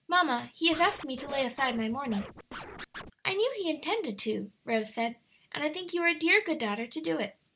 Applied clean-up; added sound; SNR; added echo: none; Scratching (performance technique); 13 dB; none.